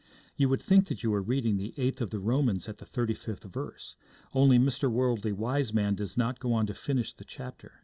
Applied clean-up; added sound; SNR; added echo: none; none; none; none.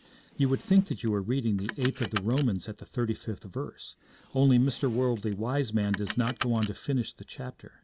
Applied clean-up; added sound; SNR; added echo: none; Car; 16 dB; none.